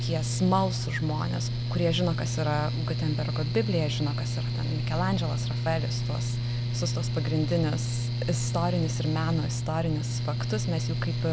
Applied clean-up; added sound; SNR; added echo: none; Mechanical fan; -1 dB; none.